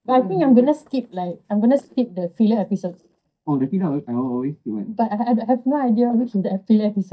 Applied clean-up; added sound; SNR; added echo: neural mask model DeepFilterNet 3.